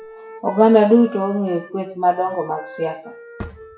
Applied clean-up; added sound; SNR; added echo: classical method WPE with log-MMSE.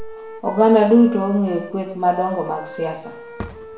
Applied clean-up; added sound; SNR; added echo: none; Wind instrument, woodwind instrument; 18 dB; reverberation time 0.7 s.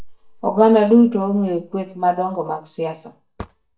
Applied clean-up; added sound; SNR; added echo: neural mask model DeepFilterNet 3.